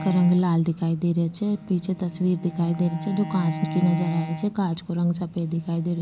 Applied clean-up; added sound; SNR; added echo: none; Bowed string instrument; 12 dB; none.